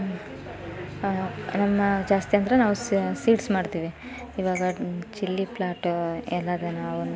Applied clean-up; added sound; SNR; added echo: none; none; none; none.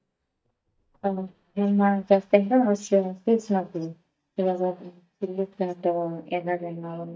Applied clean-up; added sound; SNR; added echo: neural mask model DeepFilterNet 3.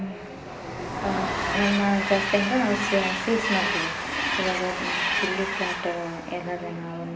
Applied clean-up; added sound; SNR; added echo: none; Train; 1 dB; reverberation time 0.5 s.